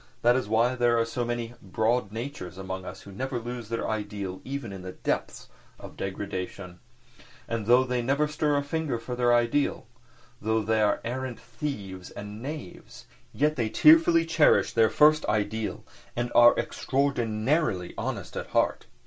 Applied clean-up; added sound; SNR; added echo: none; none; none; none.